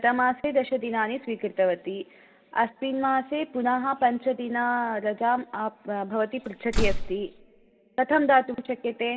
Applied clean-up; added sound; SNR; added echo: none; Slam; 1 dB; reverberation time 0.8 s.